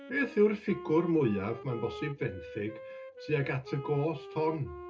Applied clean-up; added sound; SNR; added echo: none; Wind instrument, woodwind instrument; 13 dB; reverberation time 0.2 s.